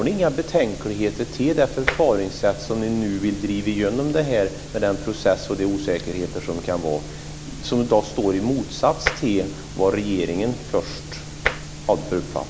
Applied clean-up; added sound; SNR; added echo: none; Tap; 5 dB; none.